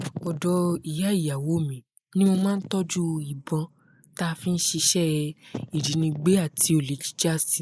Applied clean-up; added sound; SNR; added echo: neural mask model Resemble Enhance denoiser.